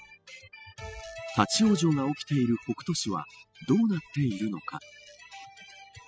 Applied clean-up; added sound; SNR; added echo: classical method spectral subtraction.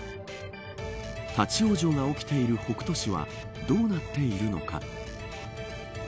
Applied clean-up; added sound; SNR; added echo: none; none; none; none.